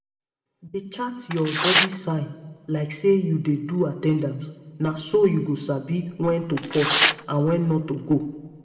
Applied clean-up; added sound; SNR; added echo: none; Tearing; -2 dB; reverberation time 1.4 s.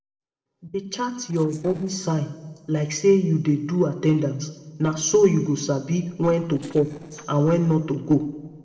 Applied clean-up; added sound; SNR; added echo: neural separator model SepFormer DNS4.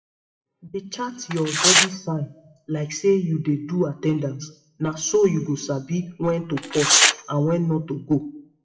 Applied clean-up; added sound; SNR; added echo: classical method WPE with log-MMSE.